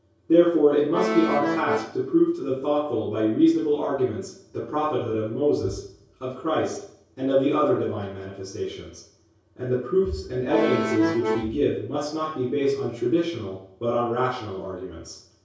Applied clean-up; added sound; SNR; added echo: none; Accordion; 1 dB; reverberation time 0.6 s.